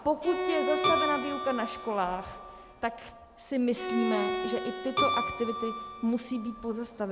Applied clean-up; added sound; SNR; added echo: none; Keyboard (musical) + Bowed string instrument; 1 dB; none.